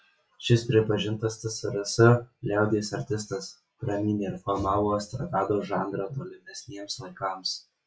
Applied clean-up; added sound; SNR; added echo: classical method log-MMSE.